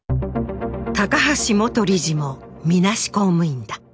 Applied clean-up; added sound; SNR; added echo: none; none; none; none.